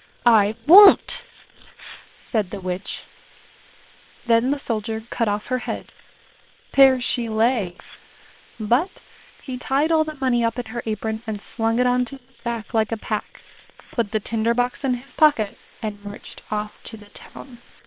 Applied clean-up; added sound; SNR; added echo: neural separator model SepFormer WHAM!.